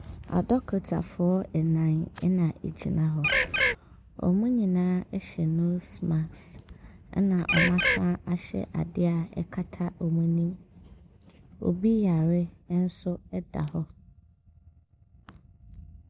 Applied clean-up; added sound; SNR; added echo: none; Bird; -3 dB; none.